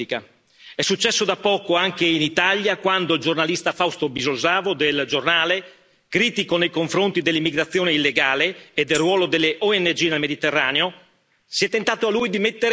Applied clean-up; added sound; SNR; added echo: none; Tambourine; 15 dB; none.